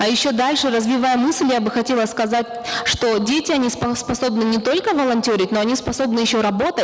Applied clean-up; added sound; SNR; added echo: none; none; none; none.